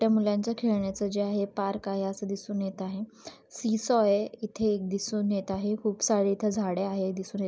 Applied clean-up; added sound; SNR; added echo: none; none; none; none.